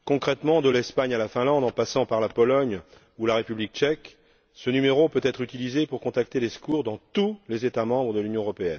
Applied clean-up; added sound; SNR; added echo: none; none; none; none.